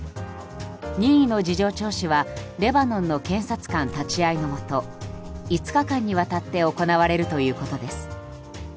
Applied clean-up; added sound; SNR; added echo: none; Crushing; 20 dB; none.